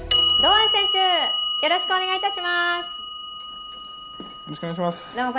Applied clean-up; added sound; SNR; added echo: none; Clock; -1 dB; none.